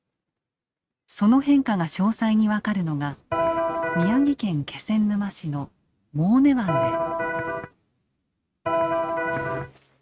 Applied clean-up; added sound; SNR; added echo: neural mask model RNNoise.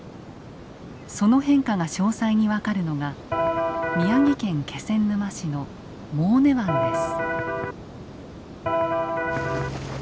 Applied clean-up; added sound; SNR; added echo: none; Electric guitar; 0 dB; none.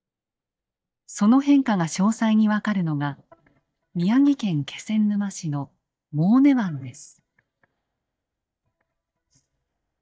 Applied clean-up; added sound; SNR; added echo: neural mask model DeepFilterNet 3.